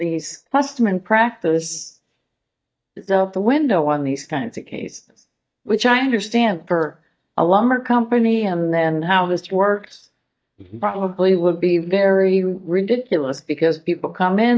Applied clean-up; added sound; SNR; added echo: neural mask model DeepFilterNet 3.